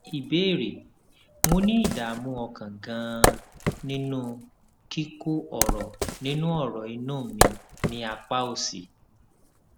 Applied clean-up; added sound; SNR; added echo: none; Wood; 1 dB; none.